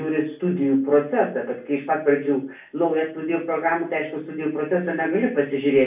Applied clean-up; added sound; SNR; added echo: none; none; none; reverberation time 0.4 s.